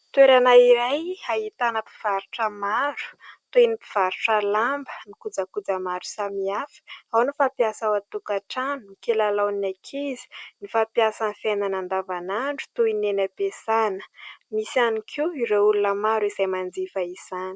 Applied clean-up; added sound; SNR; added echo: none; none; none; none.